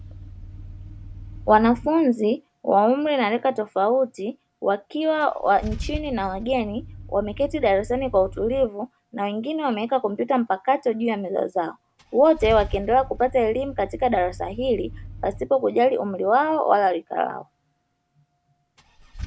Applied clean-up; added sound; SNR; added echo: none; Idling / Engine starting / Car; 16 dB; none.